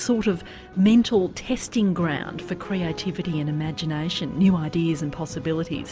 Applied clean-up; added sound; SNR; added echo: none; none; none; none.